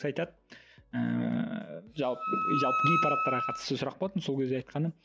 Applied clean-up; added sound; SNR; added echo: none; Wind instrument, woodwind instrument; -1 dB; none.